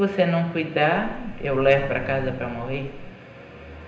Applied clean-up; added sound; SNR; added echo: none; Buzz; 11 dB; reverberation time 0.9 s.